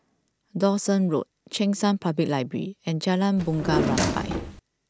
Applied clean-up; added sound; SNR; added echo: none; Drawer open or close; 1 dB; none.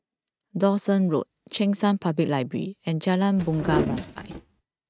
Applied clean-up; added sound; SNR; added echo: neural mask model RNNoise.